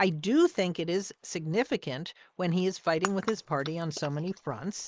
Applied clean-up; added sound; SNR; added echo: neural mask model Resemble Enhance denoiser.